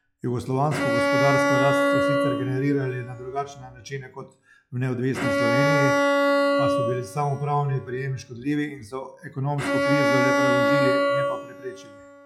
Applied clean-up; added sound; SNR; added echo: classical method log-MMSE.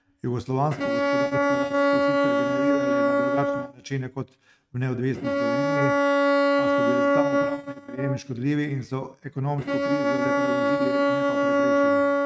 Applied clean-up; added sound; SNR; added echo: neural mask model RNNoise.